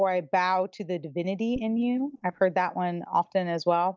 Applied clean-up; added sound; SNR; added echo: neural mask model DeepFilterNet 3.